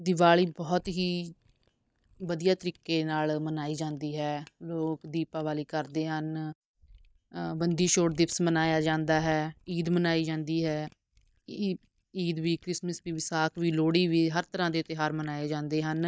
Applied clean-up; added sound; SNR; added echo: neural mask model DeepFilterNet 3.